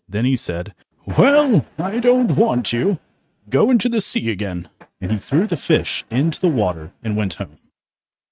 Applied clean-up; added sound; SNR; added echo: neural mask model RNNoise.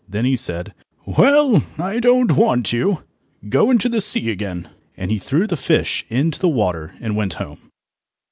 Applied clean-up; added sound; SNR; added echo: none; none; none; none.